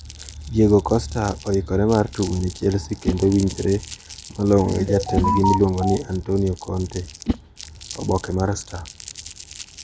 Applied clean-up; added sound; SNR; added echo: none; Crumpling, crinkling + Whoosh, swoosh, swish; 13 dB; none.